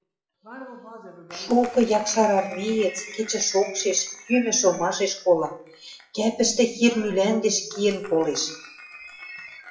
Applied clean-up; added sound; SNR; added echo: classical method WPE with log-MMSE.